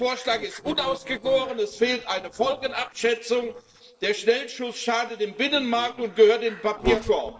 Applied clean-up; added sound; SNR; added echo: neural separator model SepFormer DNS4.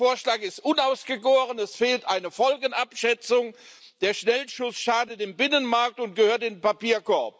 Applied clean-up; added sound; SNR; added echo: none; none; none; none.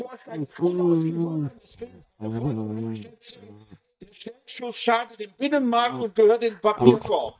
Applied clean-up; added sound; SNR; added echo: neural mask model DeepFilterNet 3.